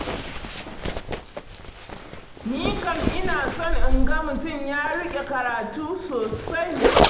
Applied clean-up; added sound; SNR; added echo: none; Zipper (clothing); -4 dB; reverberation time 0.8 s.